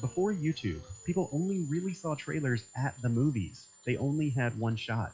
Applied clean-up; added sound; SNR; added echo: classical method log-MMSE.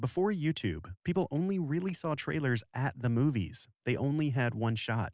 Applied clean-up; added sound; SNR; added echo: none; none; none; none.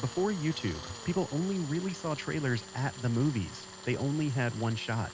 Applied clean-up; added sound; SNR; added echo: none; Tools; 14 dB; none.